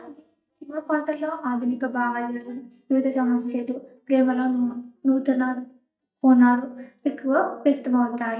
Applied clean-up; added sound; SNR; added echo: neural mask model DeepFilterNet 3.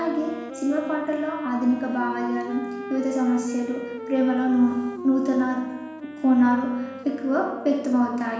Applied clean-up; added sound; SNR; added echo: none; Wind instrument, woodwind instrument; 12 dB; reverberation time 1.1 s.